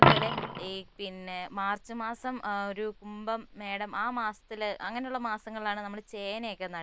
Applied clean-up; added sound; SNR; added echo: none; Coin (dropping); -2 dB; none.